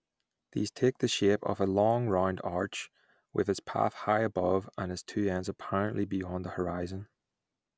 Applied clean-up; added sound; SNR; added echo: none; none; none; none.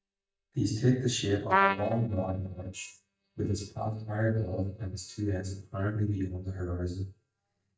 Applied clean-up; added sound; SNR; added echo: neural mask model DeepFilterNet 3.